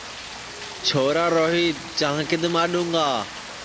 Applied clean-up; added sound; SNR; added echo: none; Rain; 12 dB; none.